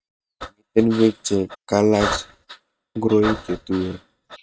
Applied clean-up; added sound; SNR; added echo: neural mask model RNNoise.